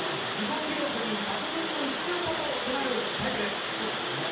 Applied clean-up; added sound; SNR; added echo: none; Water; -1 dB; reverberation time 0.8 s.